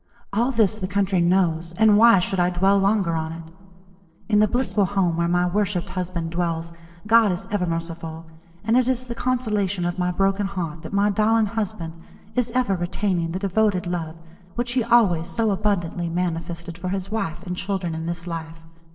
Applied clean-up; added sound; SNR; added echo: neural separator model SepFormer DNS4.